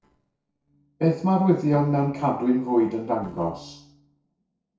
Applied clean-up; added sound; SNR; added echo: neural separator model SepFormer DNS4.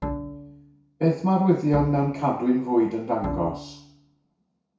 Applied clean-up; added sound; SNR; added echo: none; Bowed string instrument; 11 dB; reverberation time 0.6 s.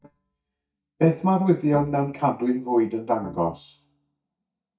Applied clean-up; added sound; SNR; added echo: neural mask model DeepFilterNet 3.